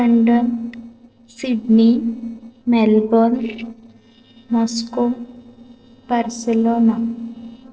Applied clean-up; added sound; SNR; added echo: neural separator model SepFormer DNS4.